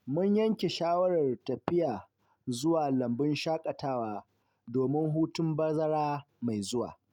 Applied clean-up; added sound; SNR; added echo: none; none; none; none.